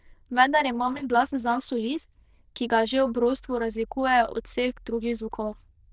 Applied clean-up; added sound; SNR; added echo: neural diffusion model UNIVERSE++.